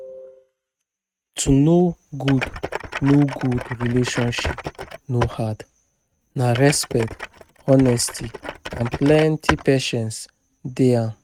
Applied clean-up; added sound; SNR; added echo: neural mask model RNNoise.